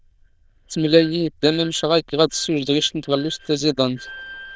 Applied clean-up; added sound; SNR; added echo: neural diffusion model UNIVERSE++.